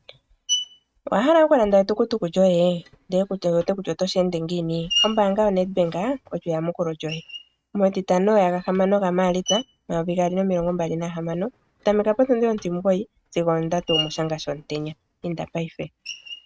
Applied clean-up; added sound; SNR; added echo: neural mask model RNNoise.